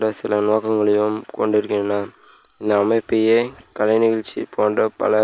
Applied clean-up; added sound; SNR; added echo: none; none; none; none.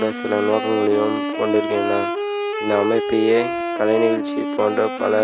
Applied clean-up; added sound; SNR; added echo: none; Wind instrument, woodwind instrument; 4 dB; none.